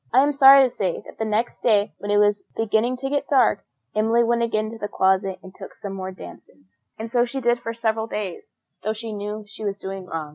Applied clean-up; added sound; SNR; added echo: none; none; none; none.